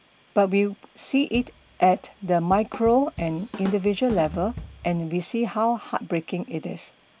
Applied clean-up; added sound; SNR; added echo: none; Drum / Drum kit; 14 dB; none.